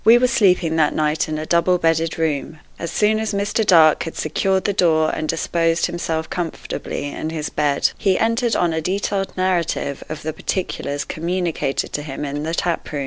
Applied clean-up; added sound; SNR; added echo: none; none; none; none.